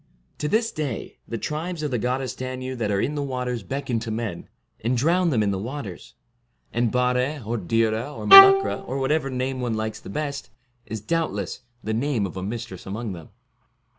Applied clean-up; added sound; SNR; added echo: none; Bowed string instrument; -5 dB; none.